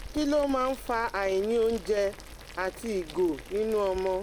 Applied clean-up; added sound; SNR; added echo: none; Boiling; 15 dB; none.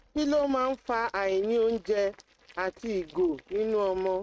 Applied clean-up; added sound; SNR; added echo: neural mask model RNNoise.